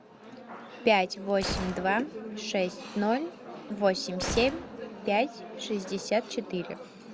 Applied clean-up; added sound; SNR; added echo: none; Gunshot, gunfire; 11 dB; none.